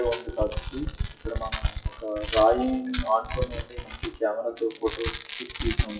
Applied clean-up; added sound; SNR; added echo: classical method WPE with log-MMSE.